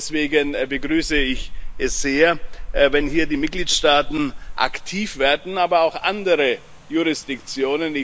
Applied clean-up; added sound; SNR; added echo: none; Rain; 8 dB; none.